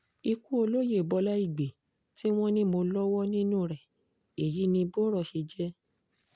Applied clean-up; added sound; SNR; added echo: none; none; none; none.